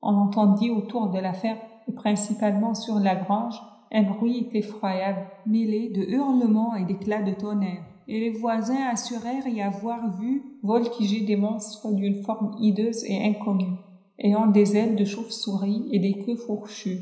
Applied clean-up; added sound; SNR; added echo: none; none; none; reverberation time 0.9 s.